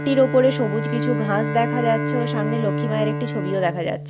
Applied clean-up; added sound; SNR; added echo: none; Bowed string instrument; 2 dB; none.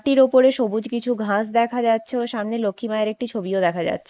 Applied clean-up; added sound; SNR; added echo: neural mask model Resemble Enhance denoiser.